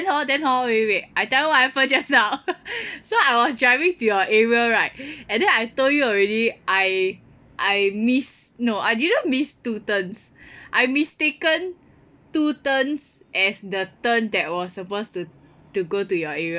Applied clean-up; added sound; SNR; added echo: none; none; none; none.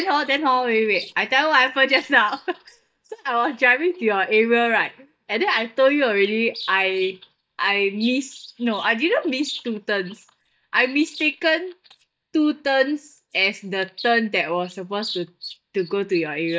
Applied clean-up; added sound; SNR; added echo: neural mask model DeepFilterNet 3.